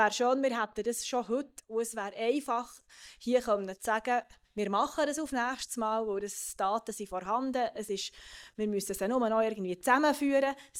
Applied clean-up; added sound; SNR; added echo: neural mask model DeepFilterNet 3.